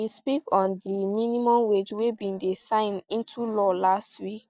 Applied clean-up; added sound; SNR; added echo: neural mask model Resemble Enhance denoiser.